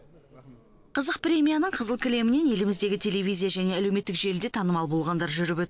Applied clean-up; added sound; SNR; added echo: none; none; none; none.